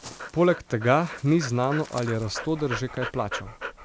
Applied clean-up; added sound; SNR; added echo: none; Dog; 11 dB; none.